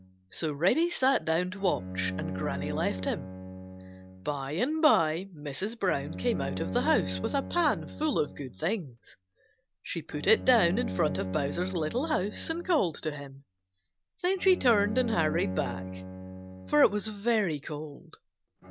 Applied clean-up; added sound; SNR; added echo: none; Bowed string instrument; 9 dB; none.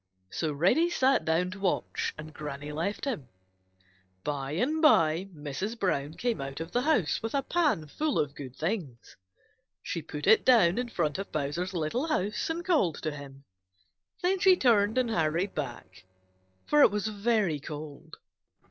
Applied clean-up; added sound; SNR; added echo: neural separator model SepFormer DNS4.